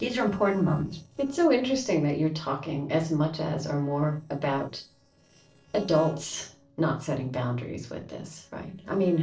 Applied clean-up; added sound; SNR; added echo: neural separator model SepFormer DNS4.